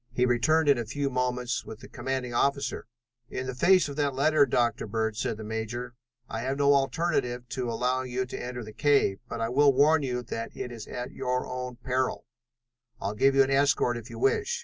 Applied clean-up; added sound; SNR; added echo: none; none; none; none.